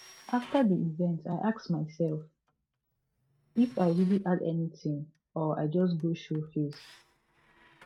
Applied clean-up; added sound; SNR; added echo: neural mask model RNNoise.